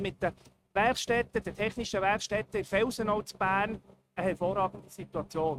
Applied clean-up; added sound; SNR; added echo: neural mask model RNNoise.